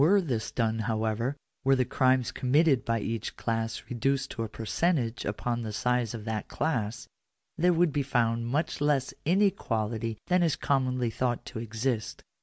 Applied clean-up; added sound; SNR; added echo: none; none; none; none.